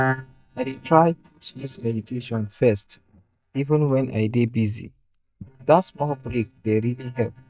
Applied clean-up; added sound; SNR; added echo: neural mask model DeepFilterNet 3.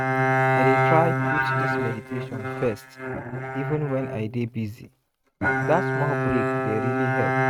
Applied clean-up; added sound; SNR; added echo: neural mask model RNNoise.